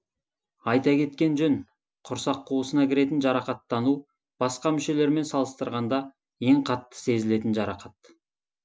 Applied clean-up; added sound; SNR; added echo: none; none; none; none.